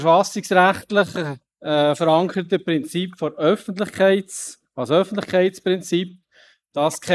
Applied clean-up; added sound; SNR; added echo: neural mask model Resemble Enhance denoiser.